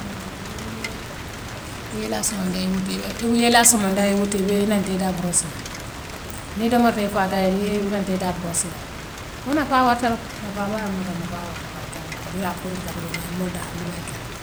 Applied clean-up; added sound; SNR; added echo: none; Rain; 9 dB; none.